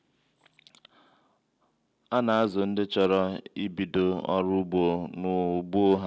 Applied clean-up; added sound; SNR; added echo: none; none; none; none.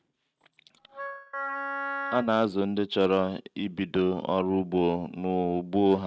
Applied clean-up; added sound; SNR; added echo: neural mask model RNNoise.